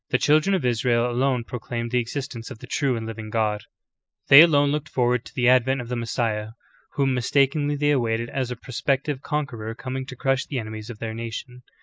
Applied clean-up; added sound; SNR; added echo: neural mask model Resemble Enhance denoiser.